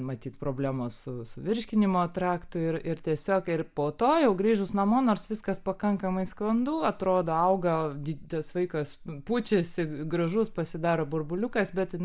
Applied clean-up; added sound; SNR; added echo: none; none; none; none.